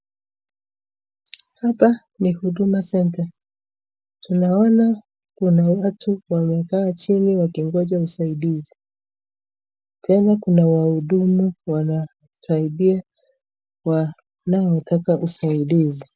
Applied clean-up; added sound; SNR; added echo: none; none; none; none.